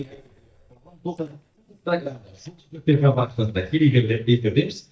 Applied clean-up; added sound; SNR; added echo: neural mask model DeepFilterNet 3.